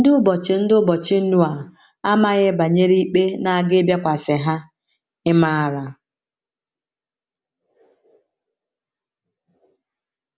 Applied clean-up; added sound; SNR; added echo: none; none; none; none.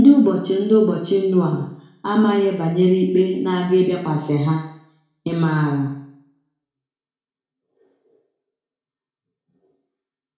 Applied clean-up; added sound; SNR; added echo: none; none; none; reverberation time 0.6 s.